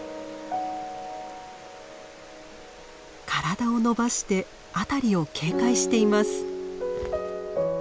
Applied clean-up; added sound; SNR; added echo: none; none; none; none.